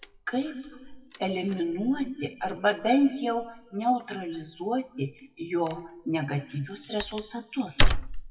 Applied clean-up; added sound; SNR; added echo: classical method WPE with log-MMSE.